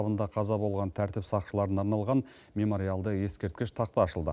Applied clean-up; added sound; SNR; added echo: none; none; none; none.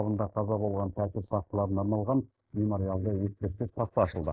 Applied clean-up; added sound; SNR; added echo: neural mask model Resemble Enhance denoiser.